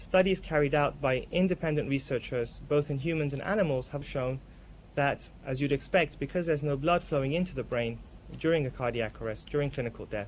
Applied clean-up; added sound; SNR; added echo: none; none; none; none.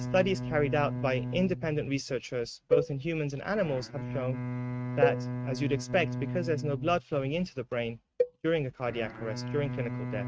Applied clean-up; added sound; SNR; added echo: neural mask model RNNoise.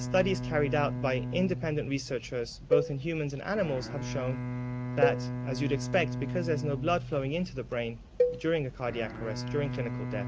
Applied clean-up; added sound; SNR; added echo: none; Bowed string instrument + Cowbell; 3 dB; none.